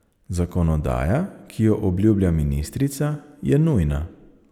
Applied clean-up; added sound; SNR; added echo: none; none; none; none.